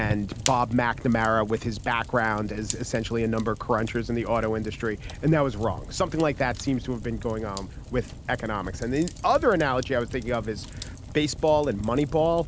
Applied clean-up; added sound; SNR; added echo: none; Fire; 11 dB; none.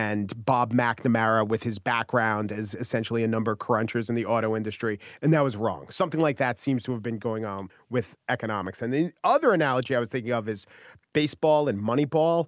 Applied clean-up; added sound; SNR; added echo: none; none; none; none.